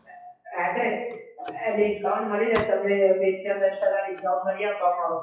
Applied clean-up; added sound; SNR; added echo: classical method WPE with log-MMSE.